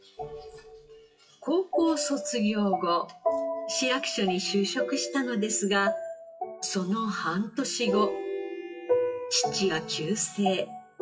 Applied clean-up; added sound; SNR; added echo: classical method WPE with log-MMSE.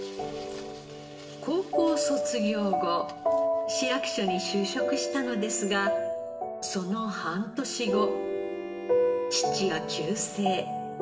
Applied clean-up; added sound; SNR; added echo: none; Bowed string instrument; 12 dB; reverberation time 0.8 s.